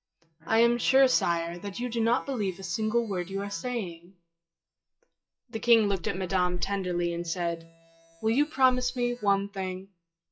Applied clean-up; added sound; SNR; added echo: classical method WPE with log-MMSE.